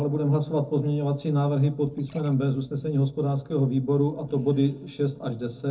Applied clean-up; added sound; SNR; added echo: neural separator model SepFormer DNS4.